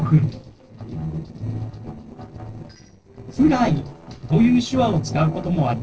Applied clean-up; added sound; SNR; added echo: neural separator model SepFormer DNS4.